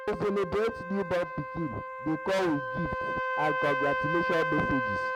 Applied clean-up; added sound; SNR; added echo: none; Trumpet; 2 dB; none.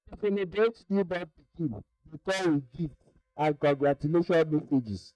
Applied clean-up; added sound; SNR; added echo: neural mask model DeepFilterNet 3.